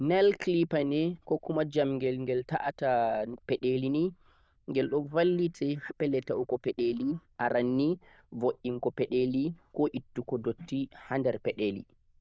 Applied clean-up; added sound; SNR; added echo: neural diffusion model UNIVERSE++.